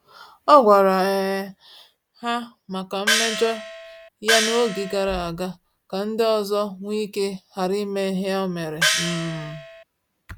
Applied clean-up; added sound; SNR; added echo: none; Gong; 2 dB; none.